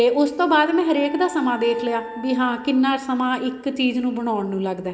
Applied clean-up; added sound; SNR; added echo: none; Wind instrument, woodwind instrument; 19 dB; reverberation time 1.0 s.